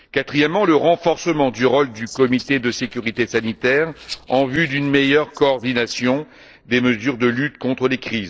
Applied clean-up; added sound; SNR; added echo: neural separator model SepFormer DNS4.